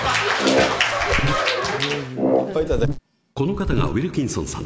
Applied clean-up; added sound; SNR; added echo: none; Buzz + Brass instrument; 0 dB; none.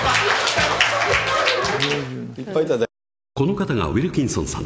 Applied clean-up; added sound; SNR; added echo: none; none; none; none.